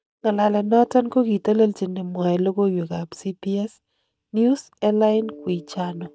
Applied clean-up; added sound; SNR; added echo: neural mask model DeepFilterNet 3.